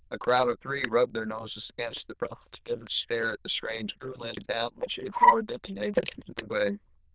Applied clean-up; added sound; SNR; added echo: neural diffusion model UNIVERSE++.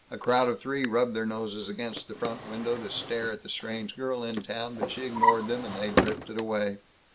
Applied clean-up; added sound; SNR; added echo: none; Drawer open or close; 3 dB; none.